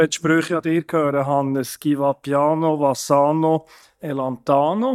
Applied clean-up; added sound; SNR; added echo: neural mask model DeepFilterNet 3.